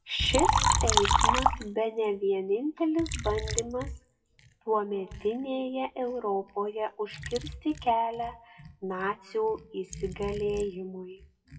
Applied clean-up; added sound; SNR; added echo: classical method WPE with log-MMSE.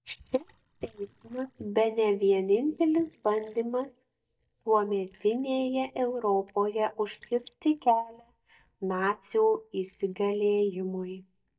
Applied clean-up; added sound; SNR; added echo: neural mask model DeepFilterNet 3.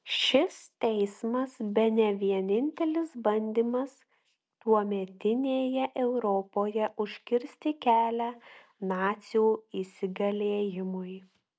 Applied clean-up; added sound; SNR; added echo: none; none; none; none.